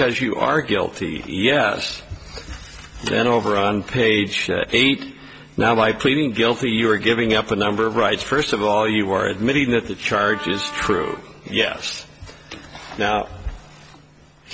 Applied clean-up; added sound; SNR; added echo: none; Wind instrument, woodwind instrument; 13 dB; none.